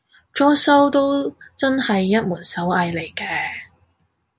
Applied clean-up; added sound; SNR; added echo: none; none; none; none.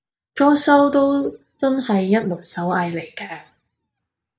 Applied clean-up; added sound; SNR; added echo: neural mask model DeepFilterNet 3.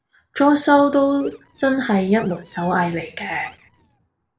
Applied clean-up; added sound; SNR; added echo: neural separator model SepFormer DNS4.